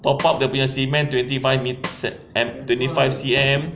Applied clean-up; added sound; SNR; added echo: none; Snare drum; 17 dB; none.